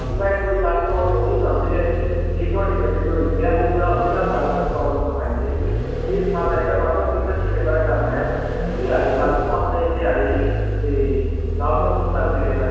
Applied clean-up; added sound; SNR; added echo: none; Vehicle; 0 dB; reverberation time 1.9 s.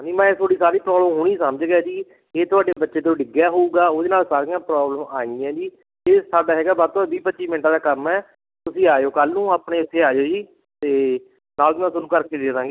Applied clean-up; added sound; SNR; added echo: none; none; none; none.